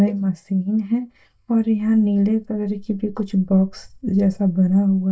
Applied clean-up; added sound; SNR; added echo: neural mask model DeepFilterNet 3.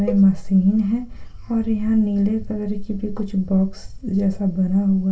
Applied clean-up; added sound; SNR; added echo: none; Cowbell; 16 dB; reverberation time 0.2 s.